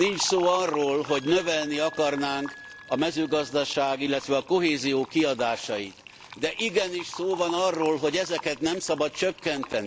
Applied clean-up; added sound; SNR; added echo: none; Fill (with liquid) + Wind instrument, woodwind instrument; 15 dB; none.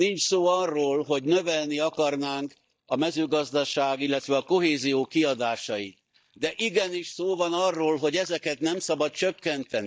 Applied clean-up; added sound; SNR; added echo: neural mask model DeepFilterNet 3.